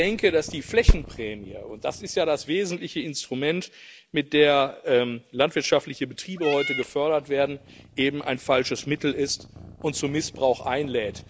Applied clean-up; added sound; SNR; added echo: none; Meow / Purr; 18 dB; none.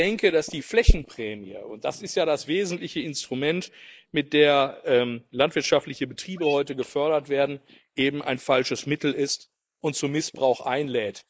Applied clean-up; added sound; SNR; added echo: neural mask model Resemble Enhance denoiser.